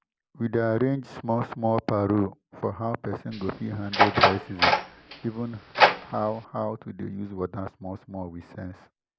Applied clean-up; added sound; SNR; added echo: none; Door; -4 dB; none.